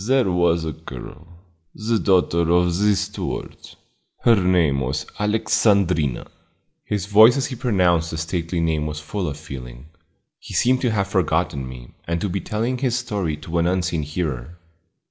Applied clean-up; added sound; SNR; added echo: none; none; none; none.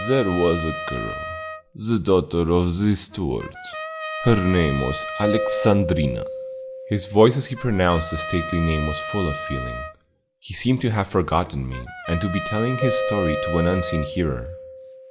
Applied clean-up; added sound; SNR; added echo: none; Keyboard (musical) + Trumpet; 8 dB; none.